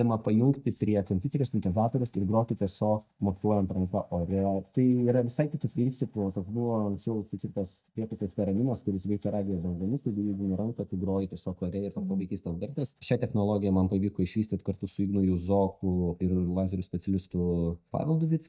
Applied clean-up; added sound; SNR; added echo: neural mask model DeepFilterNet 3.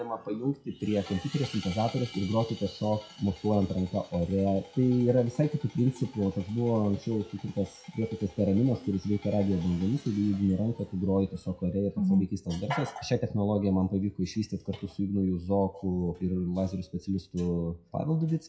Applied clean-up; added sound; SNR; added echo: classical method WPE with log-MMSE.